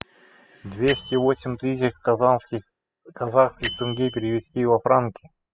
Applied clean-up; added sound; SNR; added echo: classical method spectral subtraction.